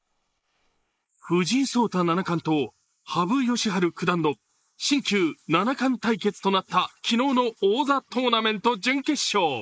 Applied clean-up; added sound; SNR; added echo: neural mask model Resemble Enhance denoiser.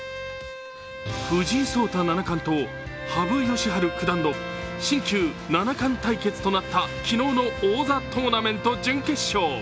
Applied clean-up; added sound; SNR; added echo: none; Bowed string instrument; 11 dB; none.